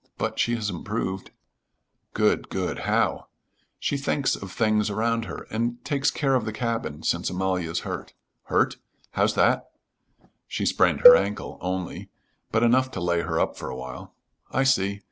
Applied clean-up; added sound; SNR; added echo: none; Cowbell; -3 dB; none.